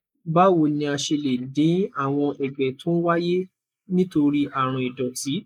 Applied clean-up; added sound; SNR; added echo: neural mask model Resemble Enhance denoiser.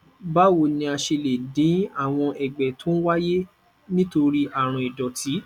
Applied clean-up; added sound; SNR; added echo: none; none; none; none.